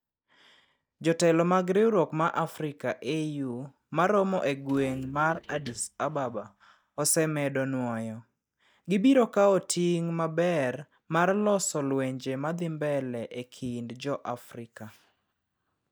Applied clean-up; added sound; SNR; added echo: neural mask model DeepFilterNet 3.